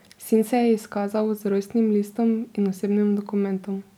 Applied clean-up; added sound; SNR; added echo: none; none; none; none.